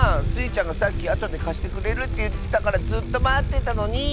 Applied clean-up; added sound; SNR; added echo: none; Bicycle; -1 dB; none.